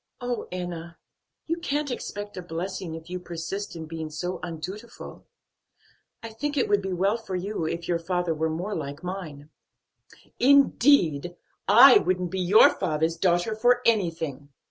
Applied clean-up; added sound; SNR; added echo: none; none; none; none.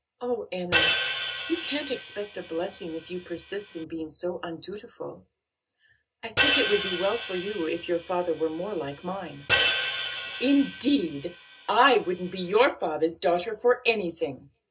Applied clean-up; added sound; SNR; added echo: none; Hi-hat; -1 dB; reverberation time 0.2 s.